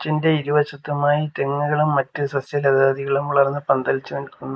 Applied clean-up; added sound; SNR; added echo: neural mask model Resemble Enhance denoiser.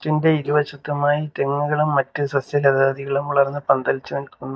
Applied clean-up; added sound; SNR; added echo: neural mask model DeepFilterNet 3.